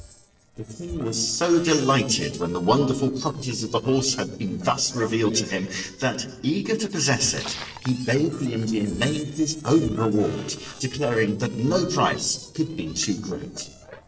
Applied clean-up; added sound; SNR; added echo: neural separator model SepFormer DNS4.